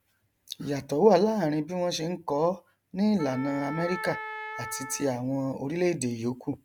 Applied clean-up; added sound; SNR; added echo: none; Wind instrument, woodwind instrument; 10 dB; none.